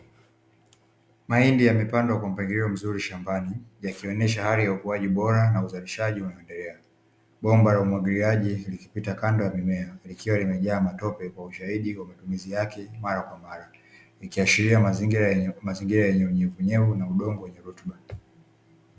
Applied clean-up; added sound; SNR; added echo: none; none; none; none.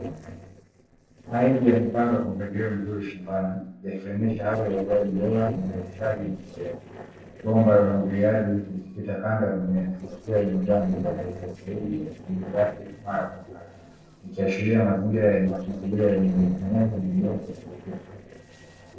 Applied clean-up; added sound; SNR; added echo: neural separator model SepFormer DNS4.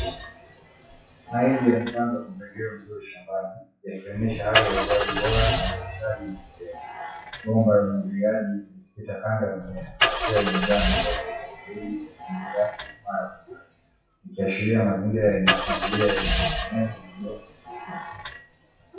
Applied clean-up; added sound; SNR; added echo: classical method WPE with log-MMSE.